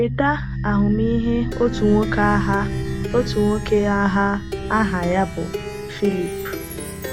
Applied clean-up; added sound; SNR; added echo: none; Plucked string instrument; 5 dB; none.